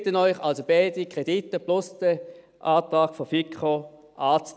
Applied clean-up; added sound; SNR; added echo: none; none; none; none.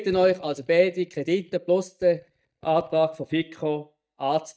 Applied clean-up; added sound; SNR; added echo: neural mask model DeepFilterNet 3.